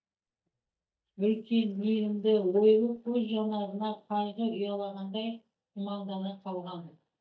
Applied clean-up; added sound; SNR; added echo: neural mask model DeepFilterNet 3.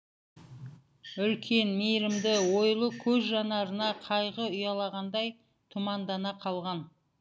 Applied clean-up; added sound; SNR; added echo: none; none; none; none.